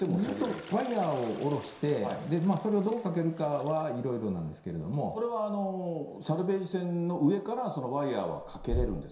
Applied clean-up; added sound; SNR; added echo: none; Toilet flush; 13 dB; reverberation time 0.7 s.